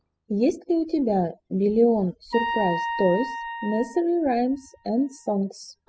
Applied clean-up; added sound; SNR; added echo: classical method spectral subtraction.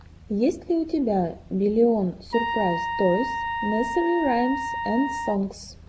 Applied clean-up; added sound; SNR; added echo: none; Trumpet; 4 dB; none.